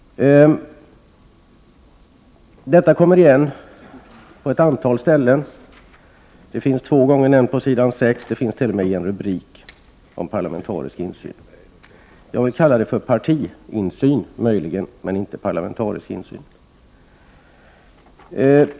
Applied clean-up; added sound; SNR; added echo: none; none; none; none.